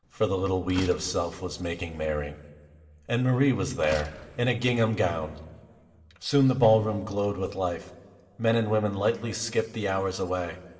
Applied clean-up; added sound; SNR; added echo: none; Slam; 18 dB; reverberation time 1.9 s.